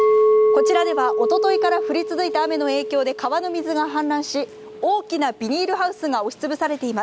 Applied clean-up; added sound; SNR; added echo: none; Chink, clink; 0 dB; none.